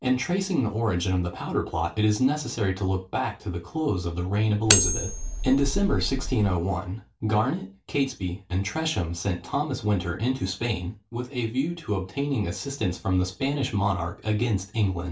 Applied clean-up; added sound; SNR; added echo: none; Cutlery, silverware; 0 dB; reverberation time 0.3 s.